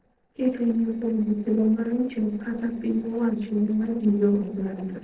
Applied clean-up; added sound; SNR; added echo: neural separator model SepFormer DNS4.